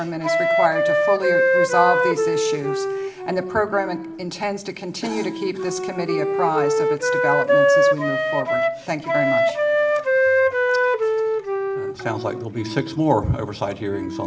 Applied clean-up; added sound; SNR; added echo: none; Wind instrument, woodwind instrument; -4 dB; reverberation time 1.4 s.